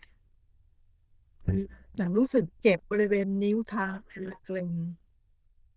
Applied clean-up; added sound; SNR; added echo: neural diffusion model UNIVERSE++.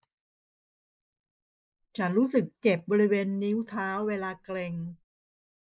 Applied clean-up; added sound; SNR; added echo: neural mask model Resemble Enhance denoiser.